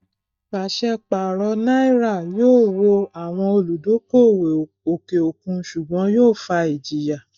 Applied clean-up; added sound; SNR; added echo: neural mask model DeepFilterNet 3.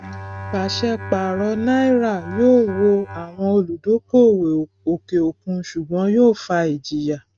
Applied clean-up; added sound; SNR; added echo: neural mask model RNNoise.